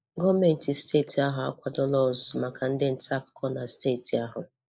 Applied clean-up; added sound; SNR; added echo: neural mask model Resemble Enhance denoiser.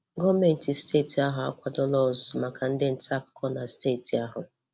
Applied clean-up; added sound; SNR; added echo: none; none; none; none.